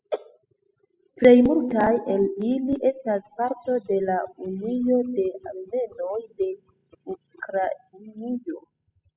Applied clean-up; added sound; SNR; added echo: classical method spectral subtraction.